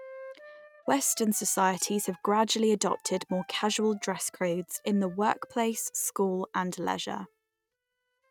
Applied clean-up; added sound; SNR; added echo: neural mask model RNNoise.